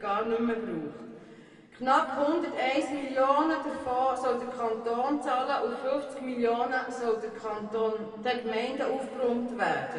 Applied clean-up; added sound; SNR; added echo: none; none; none; reverberation time 2.1 s.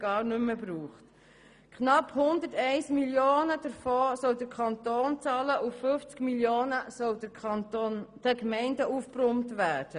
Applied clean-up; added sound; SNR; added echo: none; none; none; none.